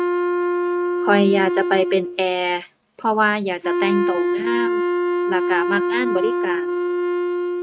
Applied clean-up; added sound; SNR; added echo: neural mask model RNNoise.